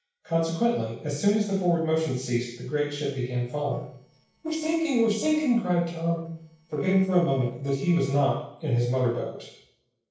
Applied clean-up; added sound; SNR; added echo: neural separator model SepFormer DNS4.